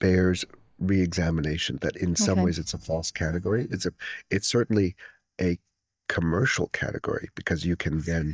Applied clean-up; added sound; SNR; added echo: neural mask model DeepFilterNet 3.